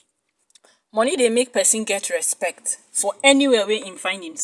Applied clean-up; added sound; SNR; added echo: none; none; none; none.